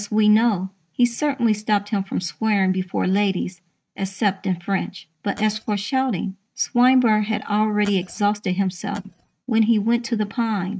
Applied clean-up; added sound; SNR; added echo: neural mask model RNNoise.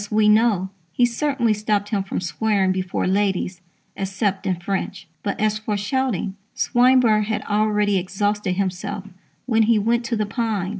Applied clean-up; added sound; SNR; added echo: none; none; none; none.